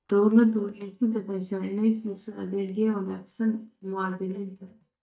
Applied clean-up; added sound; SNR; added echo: neural mask model DeepFilterNet 3.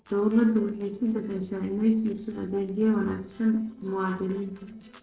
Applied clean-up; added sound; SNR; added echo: neural separator model SepFormer DNS4.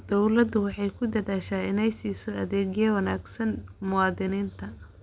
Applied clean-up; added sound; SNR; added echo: none; none; none; none.